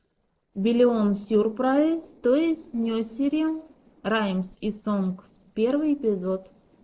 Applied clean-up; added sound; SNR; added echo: neural separator model SepFormer DNS4.